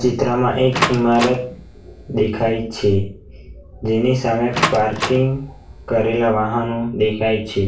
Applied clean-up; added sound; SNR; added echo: none; Door; 7 dB; reverberation time 0.4 s.